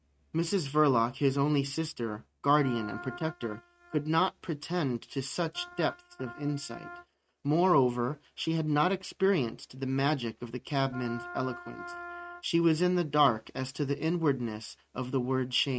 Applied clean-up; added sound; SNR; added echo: neural mask model RNNoise.